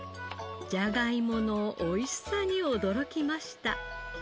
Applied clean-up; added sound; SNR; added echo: none; none; none; none.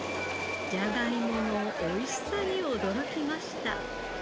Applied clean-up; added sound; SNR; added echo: none; Subway, metro, underground; 2 dB; none.